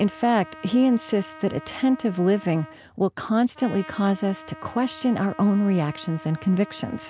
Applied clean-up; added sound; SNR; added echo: none; Trumpet; 19 dB; none.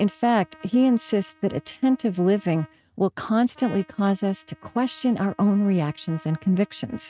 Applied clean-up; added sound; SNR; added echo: neural mask model RNNoise.